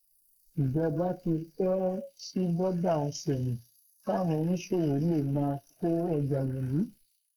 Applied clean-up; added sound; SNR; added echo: neural mask model Resemble Enhance denoiser.